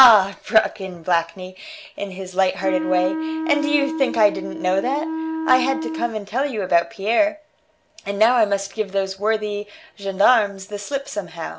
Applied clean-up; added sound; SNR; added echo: none; Wind instrument, woodwind instrument; 5 dB; none.